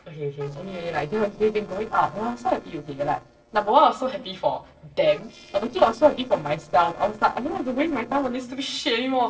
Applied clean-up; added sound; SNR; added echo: neural separator model SepFormer DNS4.